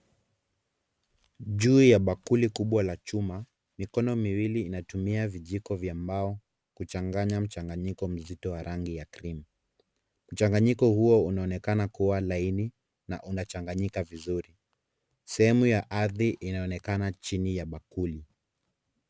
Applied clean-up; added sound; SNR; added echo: none; none; none; none.